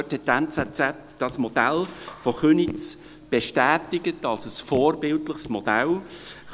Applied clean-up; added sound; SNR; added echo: none; Raindrop / Drip; 19 dB; none.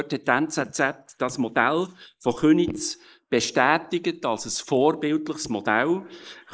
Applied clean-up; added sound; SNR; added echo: neural mask model Resemble Enhance denoiser.